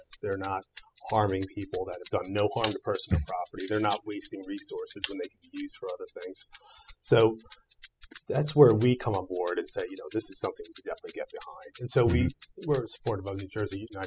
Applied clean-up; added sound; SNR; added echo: classical method spectral subtraction.